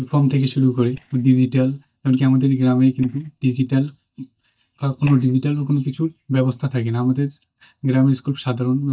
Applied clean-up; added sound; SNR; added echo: neural mask model DeepFilterNet 3.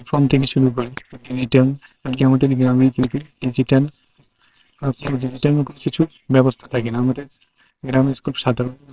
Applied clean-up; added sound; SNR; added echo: neural separator model SepFormer WHAMR!.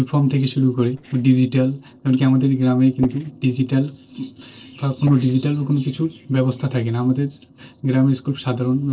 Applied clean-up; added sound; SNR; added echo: neural separator model SepFormer DNS4.